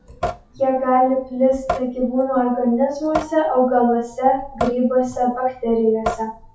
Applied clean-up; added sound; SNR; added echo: classical method WPE with log-MMSE.